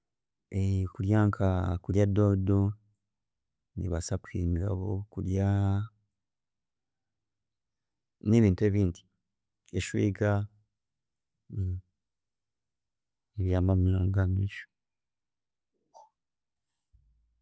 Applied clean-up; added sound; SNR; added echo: none; none; none; none.